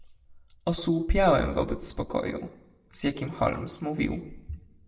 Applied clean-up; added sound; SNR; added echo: none; none; none; reverberation time 0.7 s.